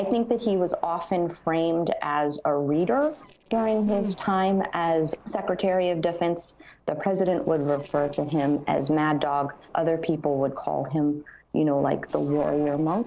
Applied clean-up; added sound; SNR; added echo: neural separator model SepFormer DNS4.